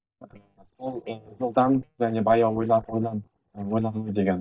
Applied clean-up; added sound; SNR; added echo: neural mask model DeepFilterNet 3.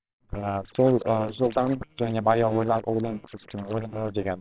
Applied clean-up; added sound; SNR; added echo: neural separator model SepFormer WHAMR!.